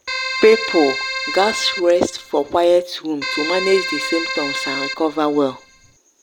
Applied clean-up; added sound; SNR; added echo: none; Keyboard (musical); 7 dB; none.